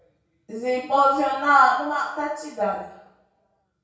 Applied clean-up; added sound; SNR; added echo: none; none; none; reverberation time 0.6 s.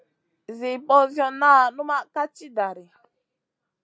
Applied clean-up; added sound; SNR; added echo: none; none; none; none.